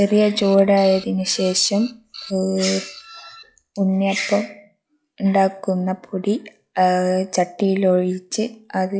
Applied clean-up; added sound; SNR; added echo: classical method log-MMSE.